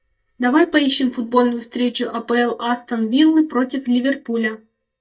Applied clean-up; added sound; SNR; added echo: neural mask model DeepFilterNet 3.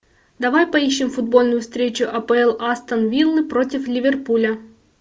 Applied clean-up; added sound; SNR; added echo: none; none; none; none.